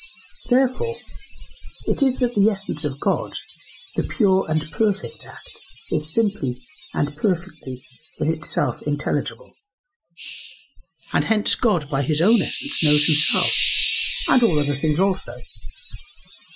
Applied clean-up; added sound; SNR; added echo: classical method Wiener filter.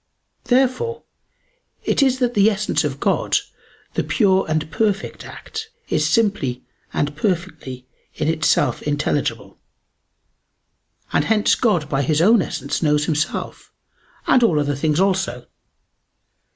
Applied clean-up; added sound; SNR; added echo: none; none; none; none.